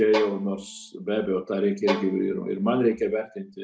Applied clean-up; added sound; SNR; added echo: none; Bowed string instrument; 11 dB; none.